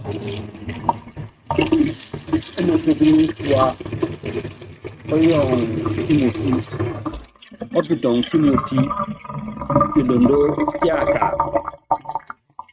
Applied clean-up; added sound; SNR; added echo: neural mask model RNNoise.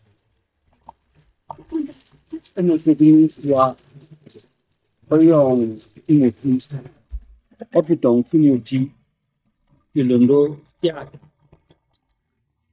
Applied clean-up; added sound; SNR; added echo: neural mask model DeepFilterNet 3.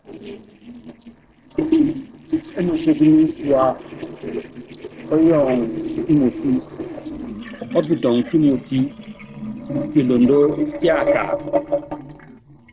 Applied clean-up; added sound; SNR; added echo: neural separator model SepFormer DNS4.